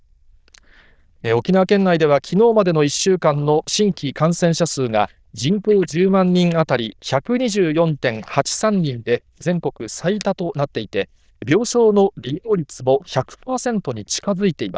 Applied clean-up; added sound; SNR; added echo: neural diffusion model UNIVERSE++.